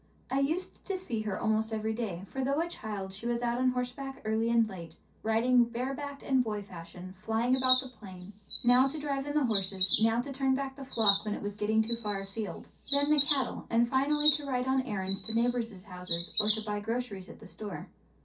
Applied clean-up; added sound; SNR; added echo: none; Chirp, tweet; 1 dB; reverberation time 0.3 s.